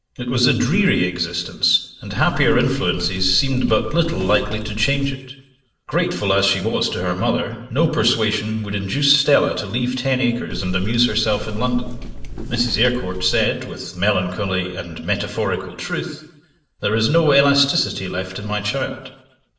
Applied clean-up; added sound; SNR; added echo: none; Walk, footsteps; 6 dB; reverberation time 0.8 s.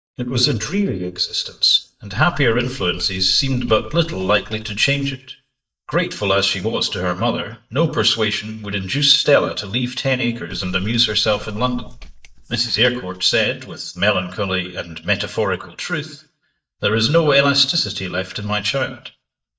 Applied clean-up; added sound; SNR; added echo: neural mask model DeepFilterNet 3.